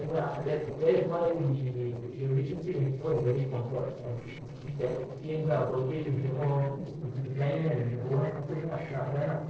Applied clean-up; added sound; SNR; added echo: neural separator model SepFormer DNS4.